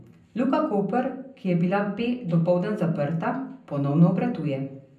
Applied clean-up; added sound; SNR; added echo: none; none; none; reverberation time 0.6 s.